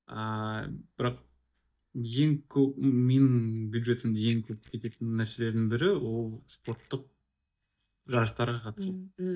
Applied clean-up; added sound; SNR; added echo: neural mask model DeepFilterNet 3.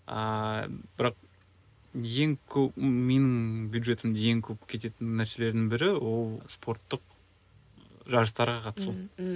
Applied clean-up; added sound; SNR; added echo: none; none; none; none.